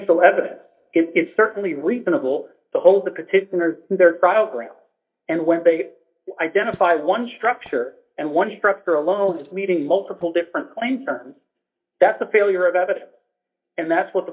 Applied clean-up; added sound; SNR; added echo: neural mask model DeepFilterNet 3.